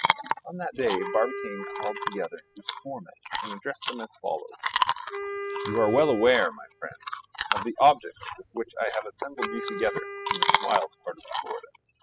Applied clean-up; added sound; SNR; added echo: classical method spectral subtraction.